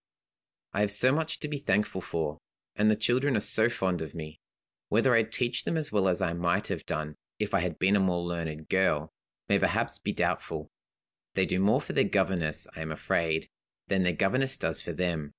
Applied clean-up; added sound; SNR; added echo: none; none; none; none.